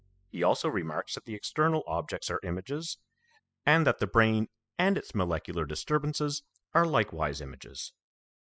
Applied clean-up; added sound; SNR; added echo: classical method spectral subtraction.